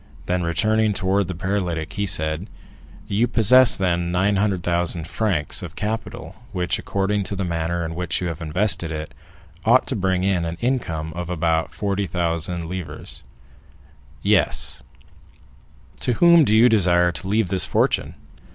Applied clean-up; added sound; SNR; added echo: none; none; none; none.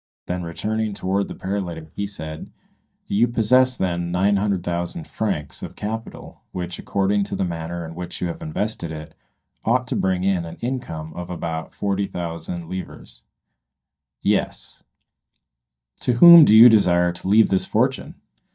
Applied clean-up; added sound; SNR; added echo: neural mask model DeepFilterNet 3.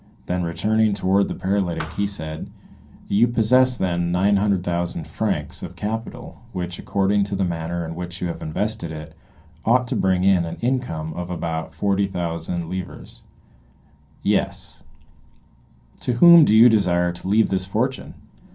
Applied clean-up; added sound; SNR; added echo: none; Thump, thud; 17 dB; reverberation time 0.3 s.